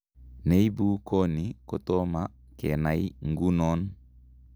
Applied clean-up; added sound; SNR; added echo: none; none; none; none.